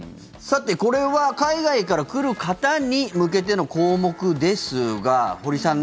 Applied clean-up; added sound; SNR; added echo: none; none; none; none.